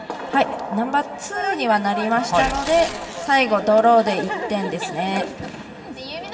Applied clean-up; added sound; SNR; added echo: none; Tearing; 13 dB; reverberation time 2.1 s.